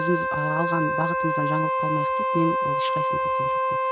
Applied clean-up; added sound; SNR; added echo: none; Wind instrument, woodwind instrument; -5 dB; none.